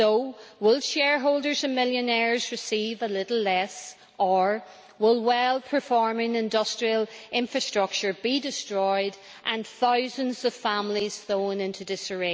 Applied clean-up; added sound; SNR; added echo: none; none; none; none.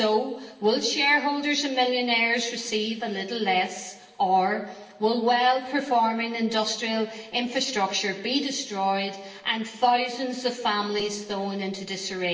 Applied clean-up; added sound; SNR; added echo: none; none; none; reverberation time 0.8 s.